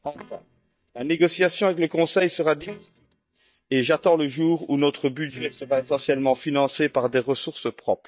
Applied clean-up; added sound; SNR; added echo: neural mask model DeepFilterNet 3.